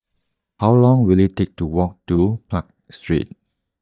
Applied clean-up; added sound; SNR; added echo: neural mask model DeepFilterNet 3.